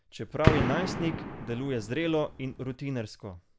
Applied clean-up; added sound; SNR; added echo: none; Gunshot, gunfire; -1 dB; none.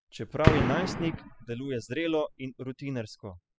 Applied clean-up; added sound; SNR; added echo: classical method spectral subtraction.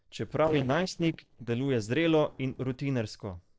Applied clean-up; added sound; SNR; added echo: neural separator model SepFormer DNS4.